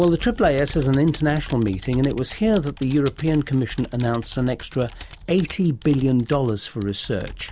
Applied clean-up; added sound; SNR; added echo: none; Computer keyboard; 15 dB; none.